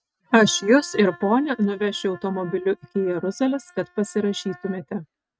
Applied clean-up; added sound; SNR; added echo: neural mask model RNNoise.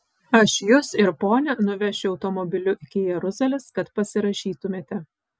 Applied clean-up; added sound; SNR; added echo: none; none; none; none.